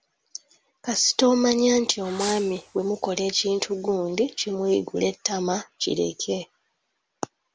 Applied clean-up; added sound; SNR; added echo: none; Fireworks; 16 dB; none.